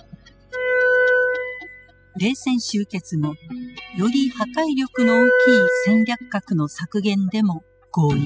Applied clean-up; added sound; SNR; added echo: classical method spectral subtraction.